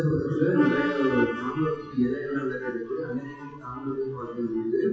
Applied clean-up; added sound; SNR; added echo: classical method WPE with log-MMSE.